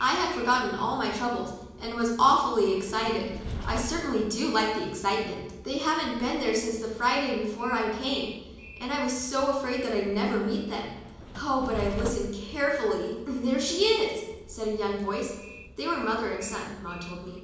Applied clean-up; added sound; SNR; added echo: none; Train; 15 dB; reverberation time 1.0 s.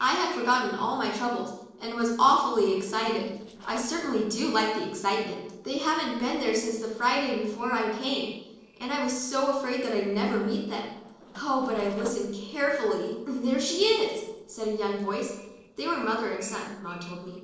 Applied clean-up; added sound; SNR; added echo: neural separator model SepFormer DNS4.